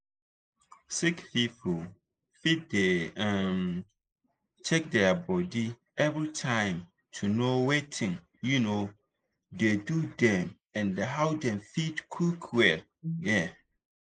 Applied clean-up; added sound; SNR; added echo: neural mask model Resemble Enhance denoiser.